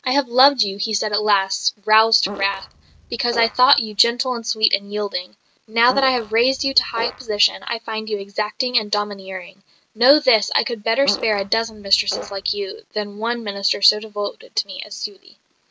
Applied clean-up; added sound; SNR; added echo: none; Fart; 14 dB; none.